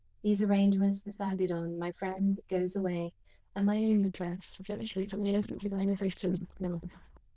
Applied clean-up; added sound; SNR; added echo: neural diffusion model UNIVERSE++.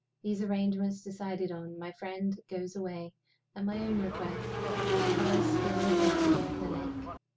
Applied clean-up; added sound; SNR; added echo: none; Motorcycle / Engine; -5 dB; none.